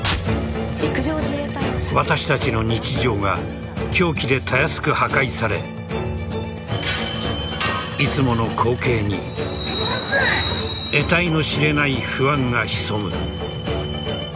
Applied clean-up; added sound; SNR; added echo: none; Wind instrument, woodwind instrument; 15 dB; none.